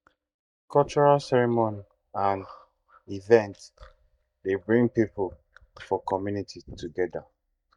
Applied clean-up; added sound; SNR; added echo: neural mask model DeepFilterNet 3.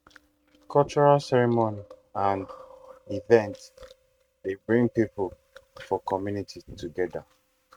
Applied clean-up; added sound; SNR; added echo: neural mask model RNNoise.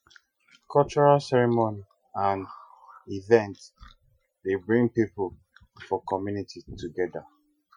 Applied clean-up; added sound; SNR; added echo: classical method Wiener filter.